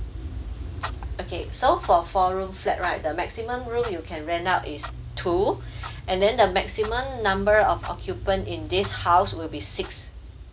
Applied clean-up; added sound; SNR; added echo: none; Clock; 10 dB; none.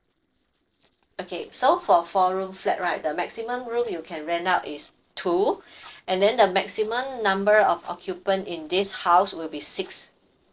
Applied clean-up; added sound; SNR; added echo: neural separator model SepFormer DNS4.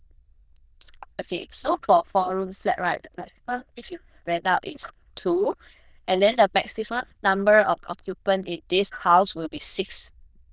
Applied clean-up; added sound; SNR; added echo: neural diffusion model UNIVERSE++.